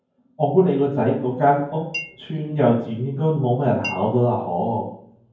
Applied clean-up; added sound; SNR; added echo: none; Chink, clink; 15 dB; reverberation time 0.9 s.